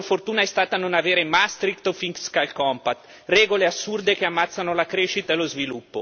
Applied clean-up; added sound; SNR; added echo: none; none; none; none.